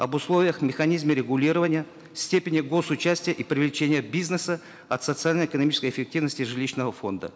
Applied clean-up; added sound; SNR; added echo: none; none; none; none.